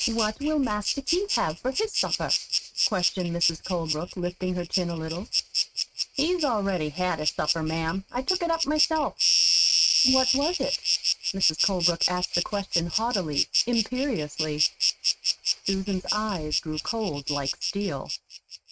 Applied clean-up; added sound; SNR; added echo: neural mask model RNNoise.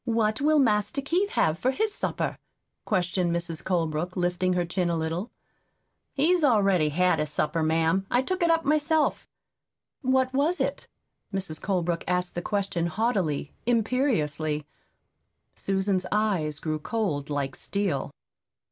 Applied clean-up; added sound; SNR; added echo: none; none; none; none.